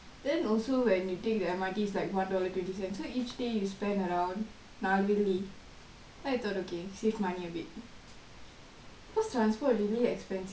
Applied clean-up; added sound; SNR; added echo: none; none; none; none.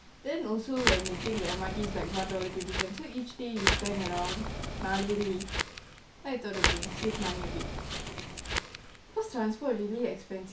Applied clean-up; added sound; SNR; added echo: none; Crackle; -1 dB; none.